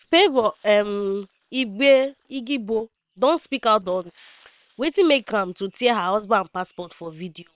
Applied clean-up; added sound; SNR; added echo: neural separator model SepFormer WHAM!.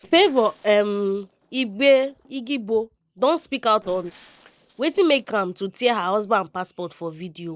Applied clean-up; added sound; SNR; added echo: neural separator model SepFormer DNS4.